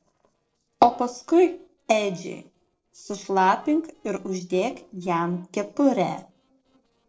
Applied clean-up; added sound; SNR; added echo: neural separator model SepFormer DNS4.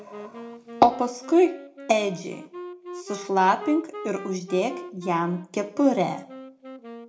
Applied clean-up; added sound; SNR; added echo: none; Wind instrument, woodwind instrument; 15 dB; reverberation time 0.3 s.